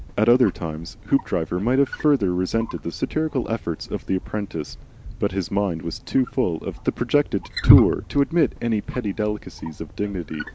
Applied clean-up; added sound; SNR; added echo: none; Wild animals; 6 dB; none.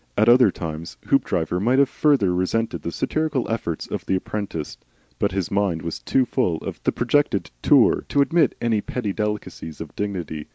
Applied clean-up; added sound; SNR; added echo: none; none; none; none.